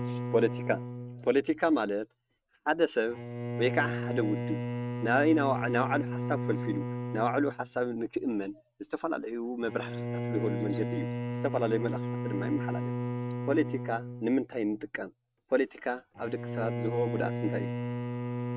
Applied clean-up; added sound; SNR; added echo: neural mask model RNNoise.